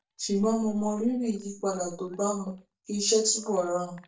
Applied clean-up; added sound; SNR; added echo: neural mask model DeepFilterNet 3.